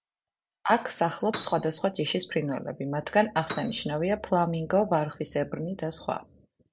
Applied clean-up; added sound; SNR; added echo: none; Piano; 13 dB; none.